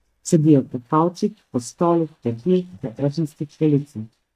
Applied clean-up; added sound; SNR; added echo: neural mask model DeepFilterNet 3.